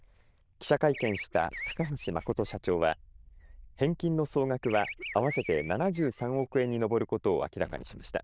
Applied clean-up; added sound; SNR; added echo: neural diffusion model UNIVERSE++.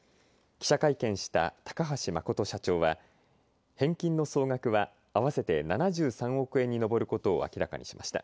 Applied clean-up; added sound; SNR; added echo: none; none; none; none.